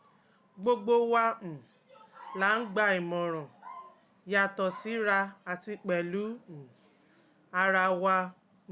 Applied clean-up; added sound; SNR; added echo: none; none; none; none.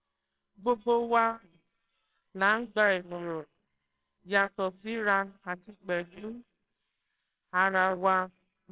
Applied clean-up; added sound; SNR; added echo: neural separator model SepFormer WHAMR!.